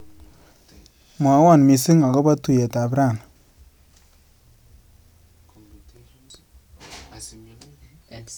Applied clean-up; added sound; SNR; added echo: none; none; none; none.